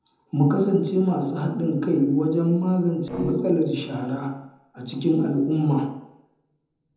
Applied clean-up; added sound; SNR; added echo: neural separator model SepFormer DNS4.